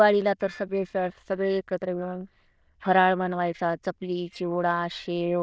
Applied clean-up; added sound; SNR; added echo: neural diffusion model UNIVERSE++.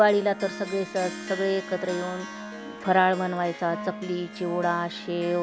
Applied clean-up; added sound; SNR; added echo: none; Harp + Wind instrument, woodwind instrument; 12 dB; none.